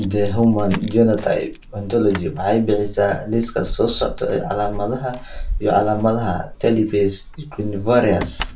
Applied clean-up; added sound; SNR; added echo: none; Keys jangling; 12 dB; reverberation time 0.2 s.